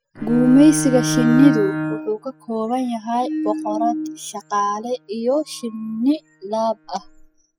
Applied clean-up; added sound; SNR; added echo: classical method spectral subtraction.